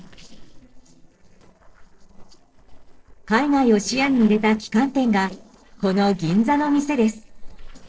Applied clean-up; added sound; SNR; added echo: neural separator model SepFormer DNS4.